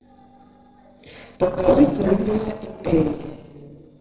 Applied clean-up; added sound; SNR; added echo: neural separator model SepFormer DNS4.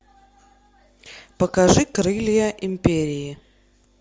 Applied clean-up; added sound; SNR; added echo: none; none; none; none.